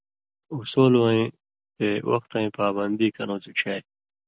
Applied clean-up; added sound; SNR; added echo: none; none; none; none.